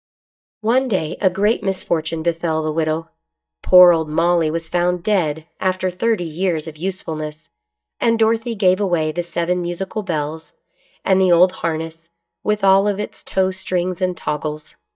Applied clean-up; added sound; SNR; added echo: neural mask model DeepFilterNet 3.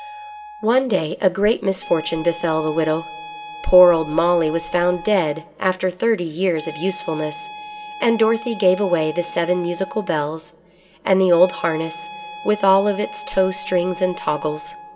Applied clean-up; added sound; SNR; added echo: none; Wind instrument, woodwind instrument; 16 dB; reverberation time 0.8 s.